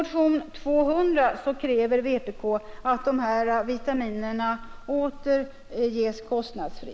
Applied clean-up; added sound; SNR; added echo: none; Livestock, farm animals, working animals; 15 dB; none.